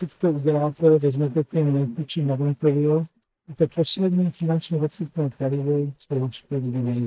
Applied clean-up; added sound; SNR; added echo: neural mask model DeepFilterNet 3.